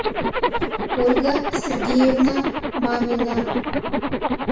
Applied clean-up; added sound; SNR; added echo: none; Zipper (clothing); 0 dB; reverberation time 0.6 s.